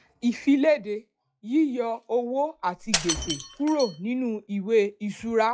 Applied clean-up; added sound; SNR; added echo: classical method log-MMSE.